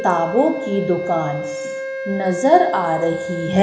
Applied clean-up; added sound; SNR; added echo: none; Wind instrument, woodwind instrument; 8 dB; reverberation time 1.0 s.